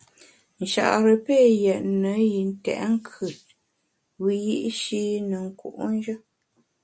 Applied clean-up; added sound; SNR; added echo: none; none; none; none.